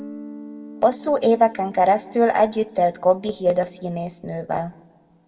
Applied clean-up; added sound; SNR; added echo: none; Guitar; 20 dB; reverberation time 0.8 s.